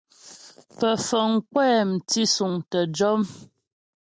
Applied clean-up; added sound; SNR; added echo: none; none; none; none.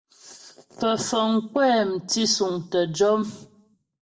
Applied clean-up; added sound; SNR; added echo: none; none; none; reverberation time 0.4 s.